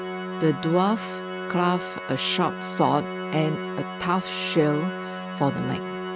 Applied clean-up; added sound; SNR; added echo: none; Organ; 6 dB; none.